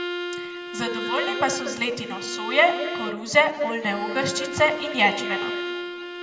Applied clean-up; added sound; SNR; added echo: none; Bowed string instrument; 7 dB; reverberation time 1.6 s.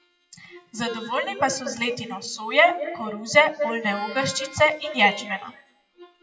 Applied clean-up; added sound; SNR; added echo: classical method WPE with log-MMSE.